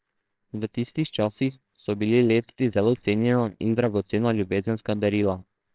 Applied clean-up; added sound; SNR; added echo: neural separator model SepFormer WHAMR!.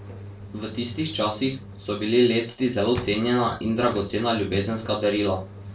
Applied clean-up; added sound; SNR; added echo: none; Engine; 15 dB; reverberation time 0.2 s.